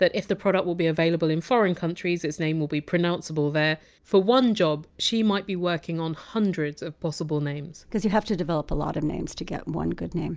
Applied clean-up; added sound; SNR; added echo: none; none; none; none.